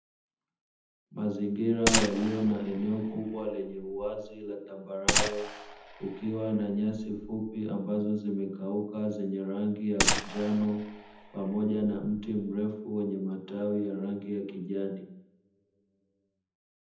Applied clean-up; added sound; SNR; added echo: none; Gunshot, gunfire; 1 dB; reverberation time 0.8 s.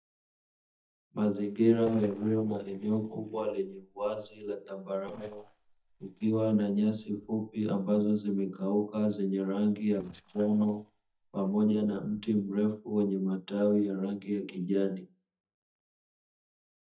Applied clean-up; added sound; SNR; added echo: neural mask model DeepFilterNet 3.